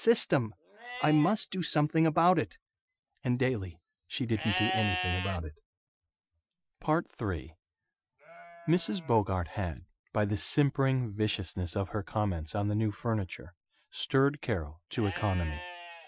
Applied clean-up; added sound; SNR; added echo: classical method Wiener filter.